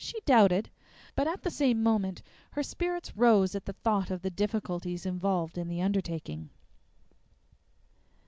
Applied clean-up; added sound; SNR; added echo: none; none; none; none.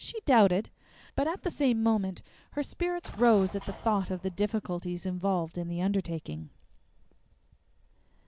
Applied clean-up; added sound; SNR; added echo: none; Explosion; 18 dB; none.